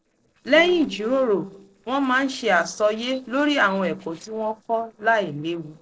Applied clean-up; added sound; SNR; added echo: neural separator model SepFormer DNS4.